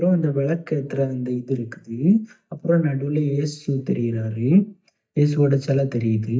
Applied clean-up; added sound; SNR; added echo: neural mask model DeepFilterNet 3.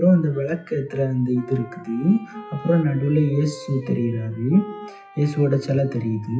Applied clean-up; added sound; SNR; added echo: classical method WPE with log-MMSE.